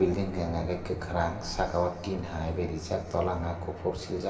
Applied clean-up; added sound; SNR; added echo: none; Keys jangling; 17 dB; reverberation time 2.3 s.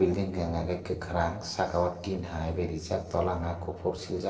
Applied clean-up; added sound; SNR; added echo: neural separator model SepFormer DNS4.